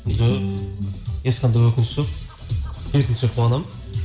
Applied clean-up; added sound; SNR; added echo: none; none; none; reverberation time 1.3 s.